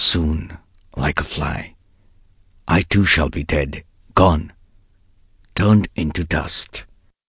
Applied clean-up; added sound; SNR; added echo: none; none; none; none.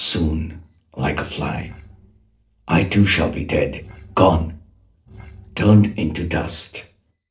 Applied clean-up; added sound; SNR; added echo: neural separator model SepFormer DNS4.